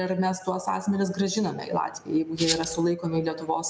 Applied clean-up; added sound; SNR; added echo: none; Rattle (instrument); 4 dB; none.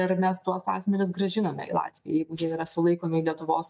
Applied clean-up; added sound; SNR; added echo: neural mask model DeepFilterNet 3.